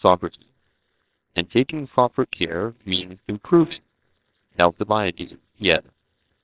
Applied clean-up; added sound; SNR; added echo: neural separator model SepFormer WHAMR!.